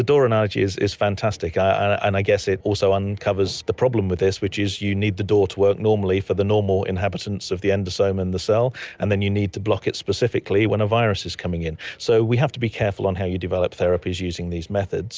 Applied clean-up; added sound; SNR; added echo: none; none; none; none.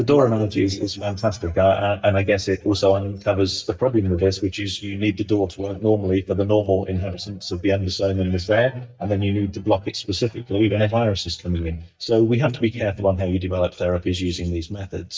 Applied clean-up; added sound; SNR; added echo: neural mask model DeepFilterNet 3.